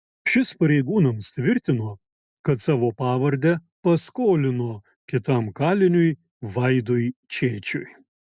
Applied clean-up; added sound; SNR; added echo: none; none; none; none.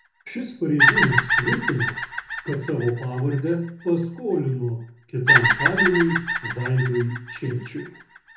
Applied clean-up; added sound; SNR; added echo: none; Bird vocalization, bird call, bird song; 0 dB; reverberation time 0.6 s.